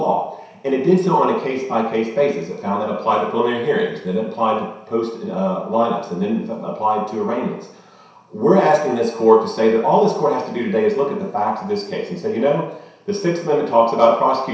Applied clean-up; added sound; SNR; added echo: none; none; none; reverberation time 0.7 s.